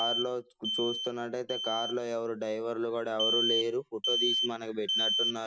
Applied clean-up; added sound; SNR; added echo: none; Alarm; 0 dB; none.